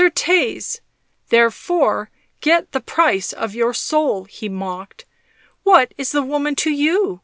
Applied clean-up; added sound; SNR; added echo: none; none; none; none.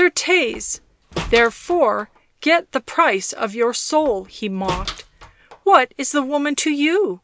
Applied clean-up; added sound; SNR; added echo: none; Slam; 16 dB; none.